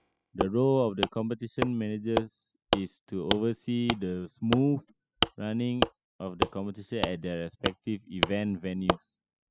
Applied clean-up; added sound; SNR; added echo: classical method spectral subtraction.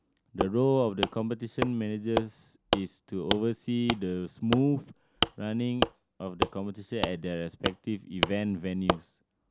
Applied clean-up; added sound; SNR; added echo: none; Wood; 2 dB; none.